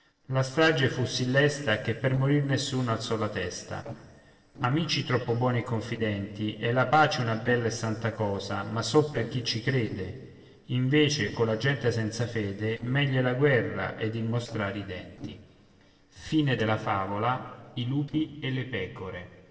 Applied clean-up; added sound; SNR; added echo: neural separator model SepFormer DNS4.